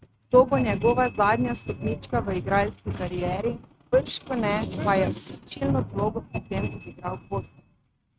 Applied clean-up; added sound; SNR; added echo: neural mask model RNNoise.